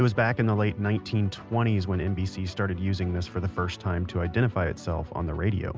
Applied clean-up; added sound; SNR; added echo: none; none; none; none.